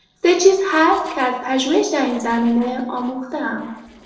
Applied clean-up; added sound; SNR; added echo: neural separator model SepFormer DNS4.